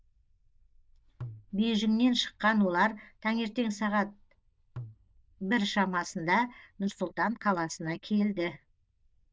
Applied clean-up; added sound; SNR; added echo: neural diffusion model UNIVERSE++.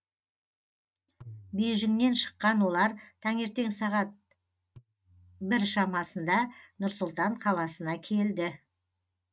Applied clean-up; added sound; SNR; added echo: neural mask model RNNoise.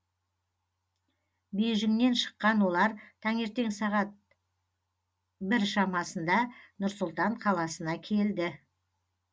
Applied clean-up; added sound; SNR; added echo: none; none; none; none.